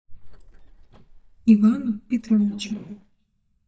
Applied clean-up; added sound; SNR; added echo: neural mask model DeepFilterNet 3.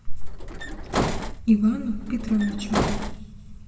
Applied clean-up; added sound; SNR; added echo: none; Bus; 4 dB; reverberation time 2.0 s.